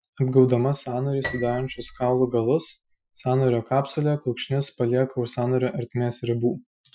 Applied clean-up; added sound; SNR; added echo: classical method Wiener filter.